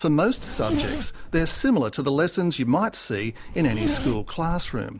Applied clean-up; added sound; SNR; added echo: none; Zipper (clothing); 5 dB; none.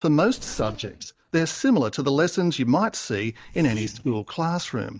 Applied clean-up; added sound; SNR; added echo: neural mask model DeepFilterNet 3.